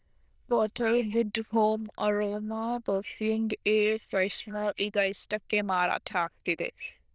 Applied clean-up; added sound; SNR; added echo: neural diffusion model UNIVERSE++.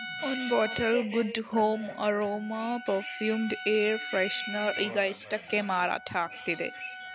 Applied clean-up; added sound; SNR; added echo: none; Trumpet; 11 dB; none.